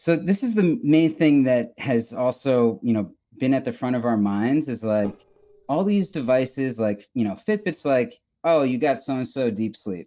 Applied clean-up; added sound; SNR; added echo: neural separator model SepFormer DNS4.